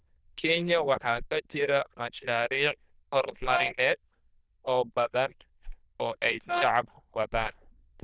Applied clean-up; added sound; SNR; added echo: neural diffusion model UNIVERSE++.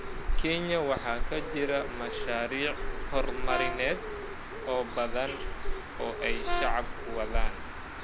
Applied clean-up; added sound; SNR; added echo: none; Bird + Brass instrument; -2 dB; none.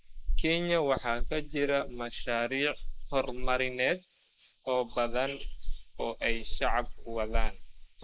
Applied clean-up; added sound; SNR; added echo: neural mask model Resemble Enhance denoiser.